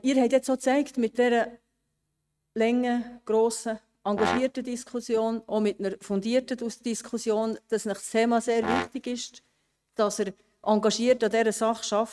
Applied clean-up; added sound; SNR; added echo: neural mask model RNNoise.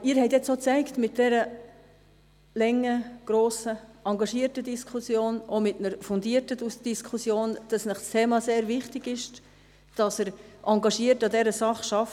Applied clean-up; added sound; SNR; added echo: none; none; none; none.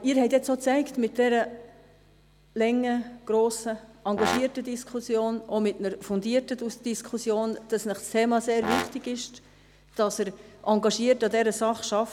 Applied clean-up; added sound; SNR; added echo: none; Brass instrument; 7 dB; none.